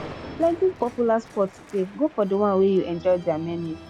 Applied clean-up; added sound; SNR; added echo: none; Organ + Thunder; 17 dB; none.